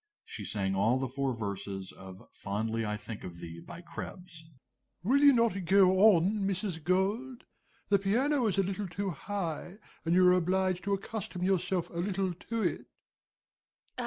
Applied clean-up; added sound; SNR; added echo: none; none; none; none.